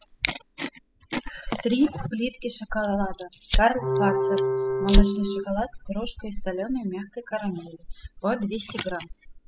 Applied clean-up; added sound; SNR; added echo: classical method spectral subtraction.